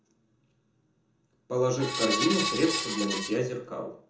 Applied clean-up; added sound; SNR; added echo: none; Screech; 1 dB; reverberation time 0.5 s.